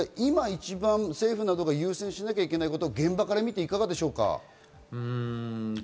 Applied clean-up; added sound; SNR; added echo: none; none; none; none.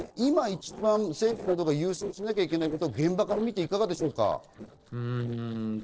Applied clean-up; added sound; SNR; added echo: neural separator model SepFormer DNS4.